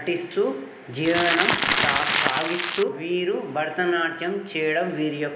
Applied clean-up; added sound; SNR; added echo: none; Crackle; -3 dB; reverberation time 0.8 s.